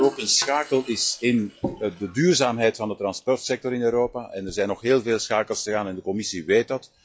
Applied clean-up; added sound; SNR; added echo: classical method log-MMSE.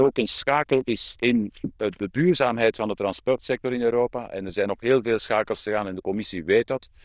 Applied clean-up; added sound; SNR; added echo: neural diffusion model UNIVERSE++.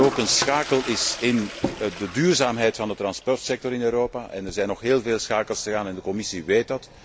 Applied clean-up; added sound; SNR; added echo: none; Toilet flush; 12 dB; none.